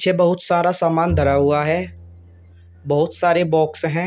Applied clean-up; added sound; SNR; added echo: none; Bowed string instrument; 13 dB; none.